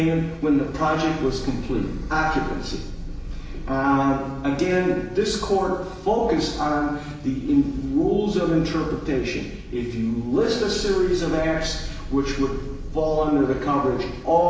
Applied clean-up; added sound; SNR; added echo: none; Engine; 10 dB; reverberation time 0.9 s.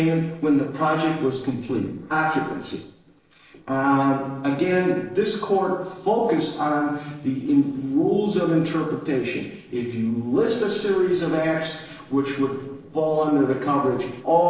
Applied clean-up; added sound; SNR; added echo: neural separator model SepFormer DNS4.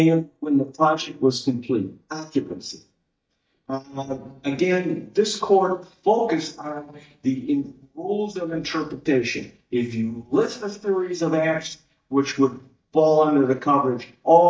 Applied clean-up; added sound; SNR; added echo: neural mask model DeepFilterNet 3.